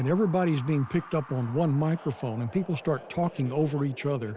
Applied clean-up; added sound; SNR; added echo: none; Wind; 19 dB; none.